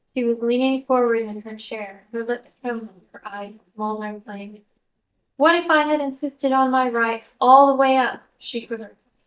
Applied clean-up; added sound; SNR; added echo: neural mask model DeepFilterNet 3.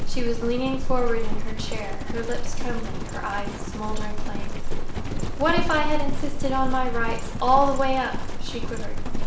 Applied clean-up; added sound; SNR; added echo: none; Livestock, farm animals, working animals; -5 dB; reverberation time 0.5 s.